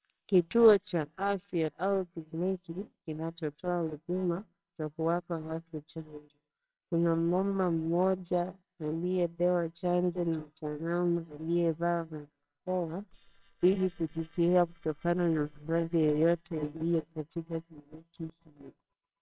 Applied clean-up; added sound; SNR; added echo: neural separator model SepFormer WHAMR!.